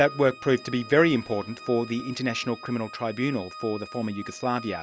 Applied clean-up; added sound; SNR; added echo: none; Organ; 16 dB; none.